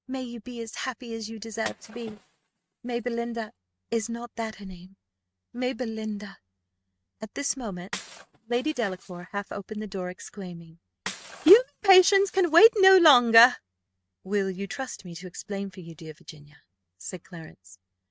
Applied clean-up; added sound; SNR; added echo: neural mask model RNNoise.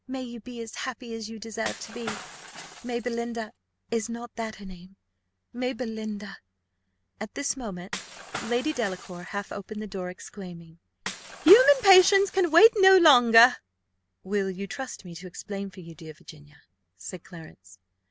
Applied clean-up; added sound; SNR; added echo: none; Shatter / Crushing; 13 dB; none.